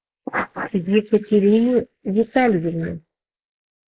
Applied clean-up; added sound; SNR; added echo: neural mask model Resemble Enhance denoiser.